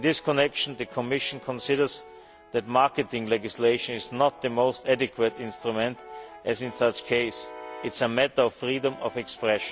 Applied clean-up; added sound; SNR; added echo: none; Brass instrument; 19 dB; none.